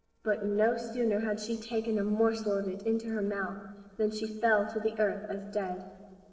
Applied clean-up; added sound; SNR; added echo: neural separator model SepFormer DNS4.